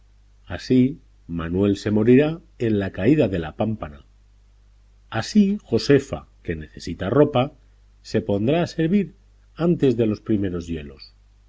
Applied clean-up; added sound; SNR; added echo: none; none; none; none.